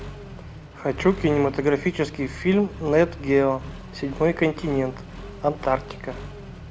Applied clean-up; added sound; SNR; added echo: none; Accelerating, revving, vroom; 13 dB; none.